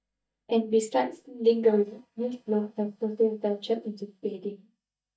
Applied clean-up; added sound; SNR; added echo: neural mask model DeepFilterNet 3.